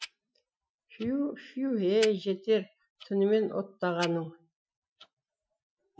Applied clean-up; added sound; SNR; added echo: classical method Wiener filter.